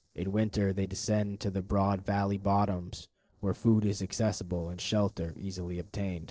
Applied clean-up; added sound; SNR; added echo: neural separator model SepFormer DNS4.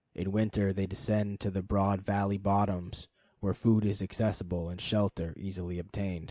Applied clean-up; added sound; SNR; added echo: none; none; none; none.